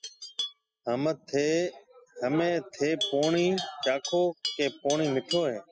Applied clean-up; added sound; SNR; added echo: classical method spectral subtraction.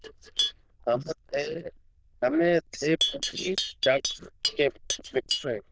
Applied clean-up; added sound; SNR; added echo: neural diffusion model UNIVERSE++.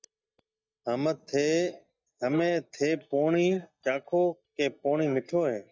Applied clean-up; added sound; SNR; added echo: neural mask model DeepFilterNet 3.